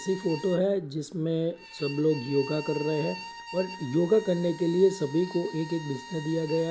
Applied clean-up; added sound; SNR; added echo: none; Bowed string instrument; 15 dB; none.